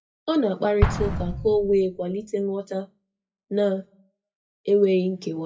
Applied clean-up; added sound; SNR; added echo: classical method WPE with log-MMSE.